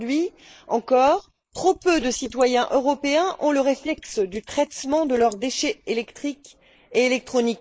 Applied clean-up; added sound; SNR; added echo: neural mask model Resemble Enhance denoiser.